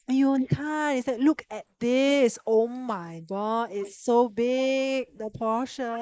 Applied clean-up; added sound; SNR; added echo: neural mask model Resemble Enhance denoiser.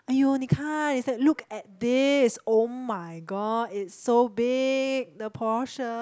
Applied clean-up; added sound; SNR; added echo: none; none; none; none.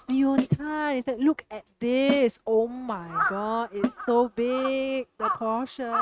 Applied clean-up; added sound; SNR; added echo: neural mask model RNNoise.